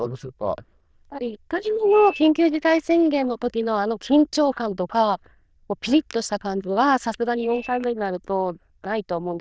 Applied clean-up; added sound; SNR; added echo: neural diffusion model UNIVERSE++.